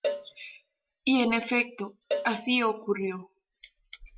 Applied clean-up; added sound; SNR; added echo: none; Cowbell; 9 dB; none.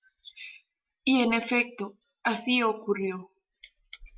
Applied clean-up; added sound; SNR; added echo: none; none; none; none.